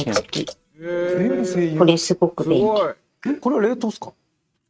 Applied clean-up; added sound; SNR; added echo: neural mask model RNNoise.